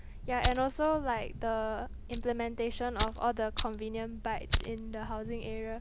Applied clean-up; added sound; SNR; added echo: none; Fire; -2 dB; none.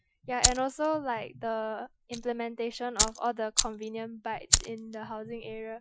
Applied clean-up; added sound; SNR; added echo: classical method Wiener filter.